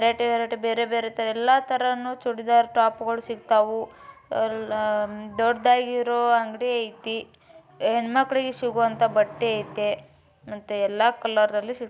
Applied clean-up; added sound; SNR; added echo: none; none; none; none.